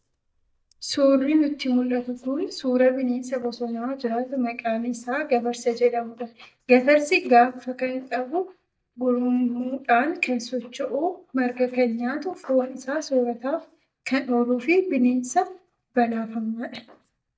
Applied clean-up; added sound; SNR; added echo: neural mask model DeepFilterNet 3.